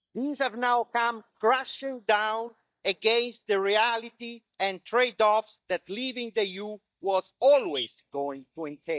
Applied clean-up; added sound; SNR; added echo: neural mask model DeepFilterNet 3.